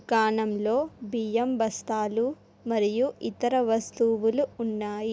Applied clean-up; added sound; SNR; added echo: none; none; none; none.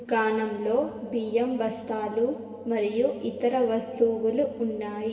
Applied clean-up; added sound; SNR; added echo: none; none; none; reverberation time 2.3 s.